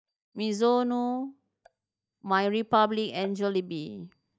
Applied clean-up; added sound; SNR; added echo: neural mask model DeepFilterNet 3.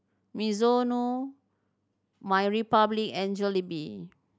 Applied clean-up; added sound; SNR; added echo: none; none; none; none.